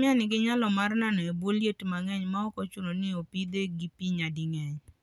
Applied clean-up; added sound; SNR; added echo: none; none; none; none.